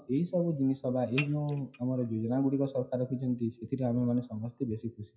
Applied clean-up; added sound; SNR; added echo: classical method WPE with log-MMSE.